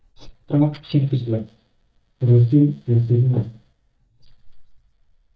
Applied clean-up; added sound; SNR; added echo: neural mask model DeepFilterNet 3.